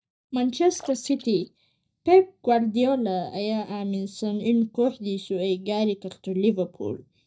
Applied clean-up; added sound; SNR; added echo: neural mask model DeepFilterNet 3.